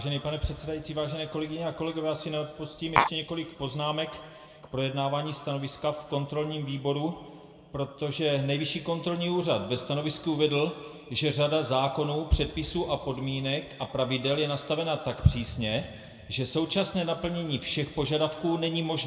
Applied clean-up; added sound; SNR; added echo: none; Tap; -5 dB; reverberation time 1.8 s.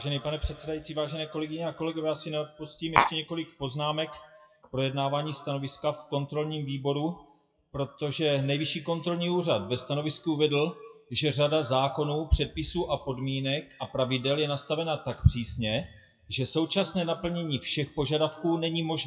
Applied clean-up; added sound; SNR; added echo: classical method WPE with log-MMSE.